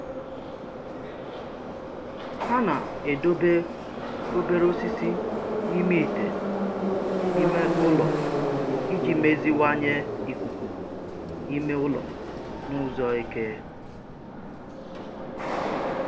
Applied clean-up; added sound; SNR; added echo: none; Subway, metro, underground; 1 dB; none.